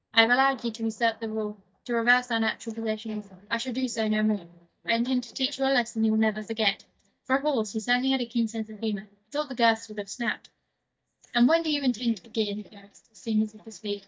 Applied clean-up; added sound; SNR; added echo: neural mask model DeepFilterNet 3.